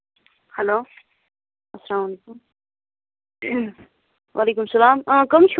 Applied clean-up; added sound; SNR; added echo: none; none; none; none.